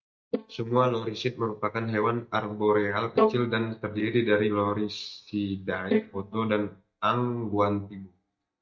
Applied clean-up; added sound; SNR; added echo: neural mask model DeepFilterNet 3.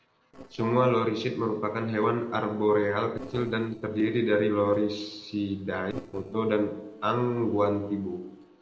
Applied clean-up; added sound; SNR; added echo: neural separator model SepFormer DNS4.